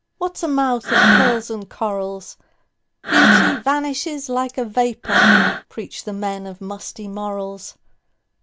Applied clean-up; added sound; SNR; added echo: none; Breathing; -5 dB; none.